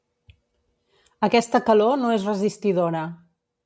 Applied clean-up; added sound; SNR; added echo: none; none; none; none.